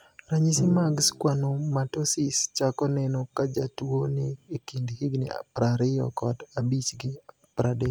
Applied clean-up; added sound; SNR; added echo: none; Bowed string instrument; 11 dB; none.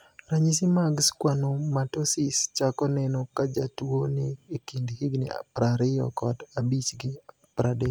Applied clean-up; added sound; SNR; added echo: none; none; none; none.